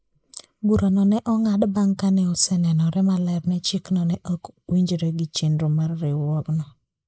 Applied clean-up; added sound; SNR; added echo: neural mask model Resemble Enhance denoiser.